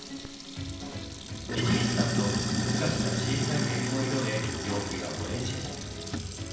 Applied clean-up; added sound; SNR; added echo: none; Sink (filling or washing); -3 dB; reverberation time 0.9 s.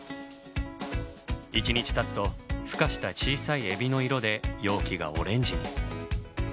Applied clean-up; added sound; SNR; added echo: none; none; none; none.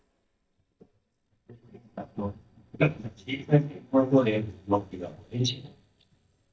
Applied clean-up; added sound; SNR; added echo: neural mask model DeepFilterNet 3.